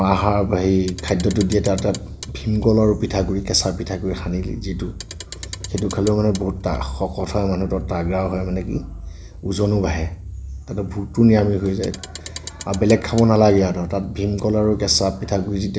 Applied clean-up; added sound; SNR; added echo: none; Clock; 20 dB; none.